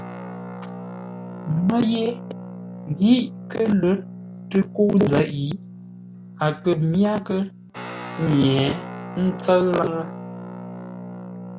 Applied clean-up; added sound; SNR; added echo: none; Guitar; 12 dB; none.